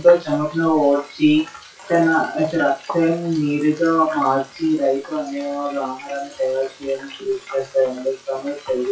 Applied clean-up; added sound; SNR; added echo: classical method WPE with log-MMSE.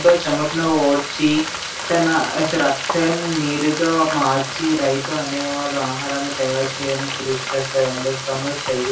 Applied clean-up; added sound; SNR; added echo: none; Frying (food); 7 dB; reverberation time 0.3 s.